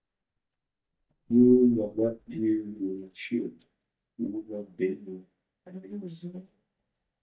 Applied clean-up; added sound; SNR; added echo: neural mask model DeepFilterNet 3.